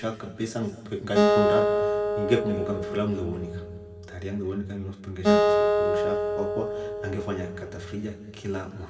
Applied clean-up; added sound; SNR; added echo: none; Acoustic guitar; -4 dB; reverberation time 1.7 s.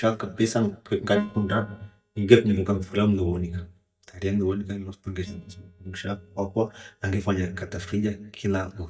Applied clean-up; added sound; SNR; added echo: neural mask model DeepFilterNet 3.